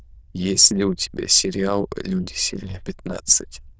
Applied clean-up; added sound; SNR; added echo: neural diffusion model UNIVERSE++.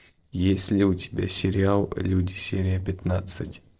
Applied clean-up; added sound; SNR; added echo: neural separator model SepFormer DNS4.